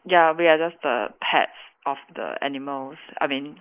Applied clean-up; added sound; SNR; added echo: neural mask model Resemble Enhance denoiser.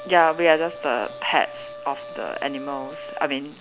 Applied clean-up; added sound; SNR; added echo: none; Brass instrument; 14 dB; none.